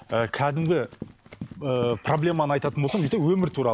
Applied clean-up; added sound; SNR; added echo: none; Run; 17 dB; none.